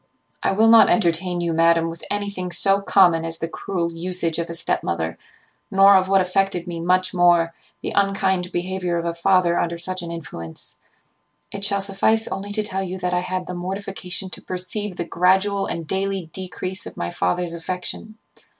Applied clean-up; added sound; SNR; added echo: none; none; none; none.